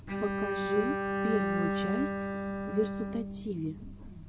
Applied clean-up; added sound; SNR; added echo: none; Bowed string instrument; -1 dB; none.